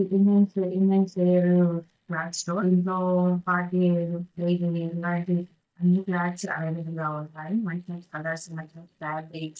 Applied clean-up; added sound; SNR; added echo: neural mask model DeepFilterNet 3.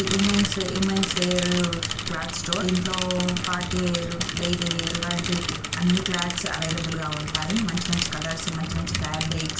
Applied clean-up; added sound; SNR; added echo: none; Mechanisms / Bicycle; 3 dB; reverberation time 0.3 s.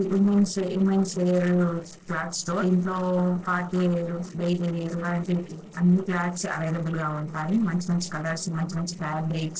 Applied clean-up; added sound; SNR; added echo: neural separator model SepFormer DNS4.